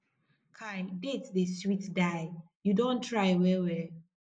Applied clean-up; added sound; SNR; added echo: neural mask model Resemble Enhance denoiser.